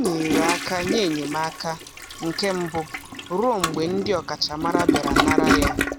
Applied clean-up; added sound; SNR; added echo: none; Toilet flush; -1 dB; none.